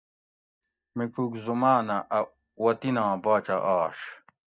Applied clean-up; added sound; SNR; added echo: neural mask model DeepFilterNet 3.